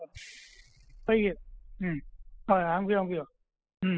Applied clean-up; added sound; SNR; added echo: classical method spectral subtraction.